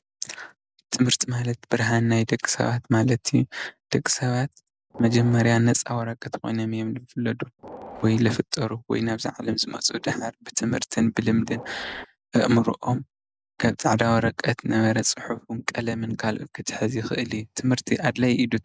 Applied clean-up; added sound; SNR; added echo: none; Train; 15 dB; none.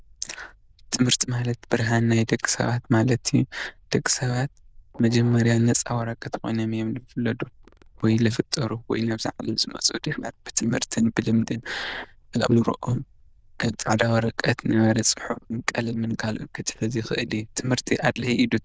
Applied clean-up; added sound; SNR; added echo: neural diffusion model UNIVERSE++.